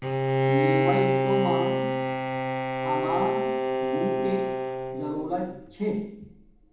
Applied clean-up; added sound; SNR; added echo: none; Bowed string instrument; -5 dB; reverberation time 1.2 s.